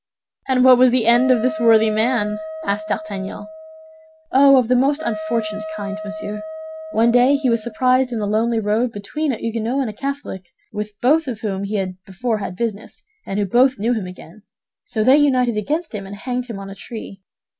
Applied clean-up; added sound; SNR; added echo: none; Wind instrument, woodwind instrument; 10 dB; none.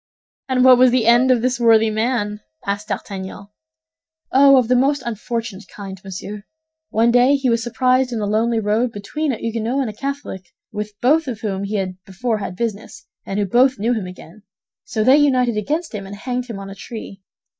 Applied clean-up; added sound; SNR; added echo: neural mask model DeepFilterNet 3.